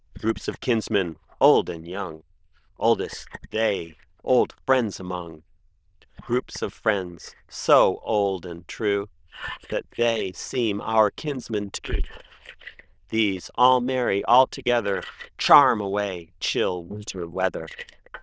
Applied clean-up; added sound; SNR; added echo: neural diffusion model UNIVERSE++.